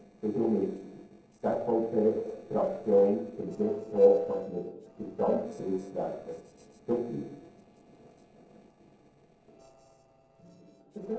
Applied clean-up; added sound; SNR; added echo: neural separator model SepFormer DNS4.